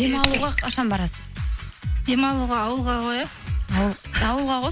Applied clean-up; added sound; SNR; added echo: none; Raindrop / Splash, splatter; 2 dB; none.